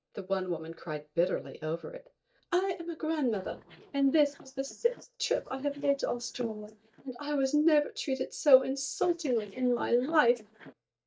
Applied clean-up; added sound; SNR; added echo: neural mask model DeepFilterNet 3.